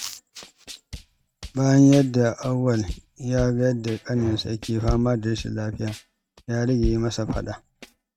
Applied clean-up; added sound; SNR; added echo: neural mask model RNNoise.